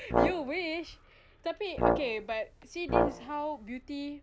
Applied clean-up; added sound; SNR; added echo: none; Brass instrument; -5 dB; none.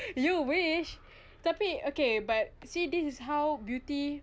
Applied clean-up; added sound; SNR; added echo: none; none; none; none.